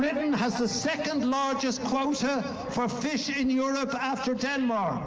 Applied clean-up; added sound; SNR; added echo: none; none; none; none.